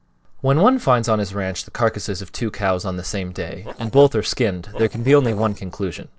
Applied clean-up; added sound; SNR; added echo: neural separator model SepFormer DNS4.